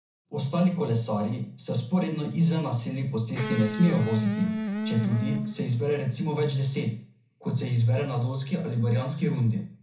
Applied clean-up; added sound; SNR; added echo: none; Electric guitar; 4 dB; reverberation time 0.6 s.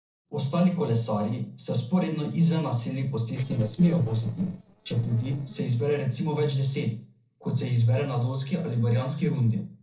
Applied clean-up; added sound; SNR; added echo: neural separator model SepFormer DNS4.